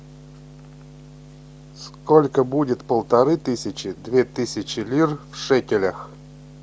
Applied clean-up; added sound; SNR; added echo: none; none; none; none.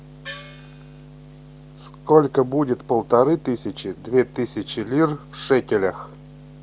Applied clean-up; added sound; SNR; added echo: none; Gong; 17 dB; none.